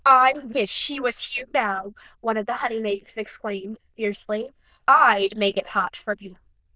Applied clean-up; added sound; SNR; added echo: neural diffusion model UNIVERSE++.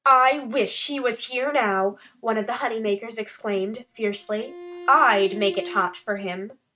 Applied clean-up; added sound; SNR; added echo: neural mask model RNNoise.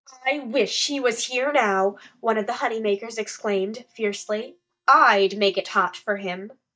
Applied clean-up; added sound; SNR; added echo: neural mask model DeepFilterNet 3.